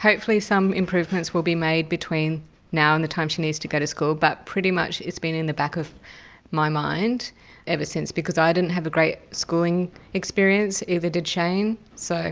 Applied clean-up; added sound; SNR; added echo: none; none; none; none.